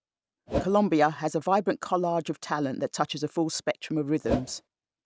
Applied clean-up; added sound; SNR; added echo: none; Whoosh, swoosh, swish; 4 dB; none.